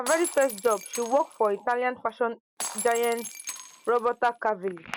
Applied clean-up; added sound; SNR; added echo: none; Shatter; 12 dB; none.